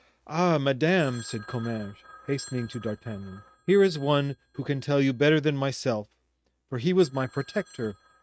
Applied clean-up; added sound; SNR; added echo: neural mask model RNNoise.